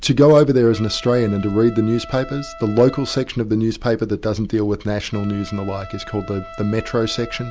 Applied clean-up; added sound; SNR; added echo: none; Trumpet; 20 dB; none.